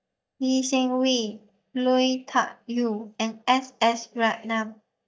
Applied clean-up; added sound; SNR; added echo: neural mask model DeepFilterNet 3.